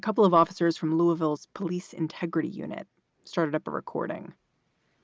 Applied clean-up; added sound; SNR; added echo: none; none; none; none.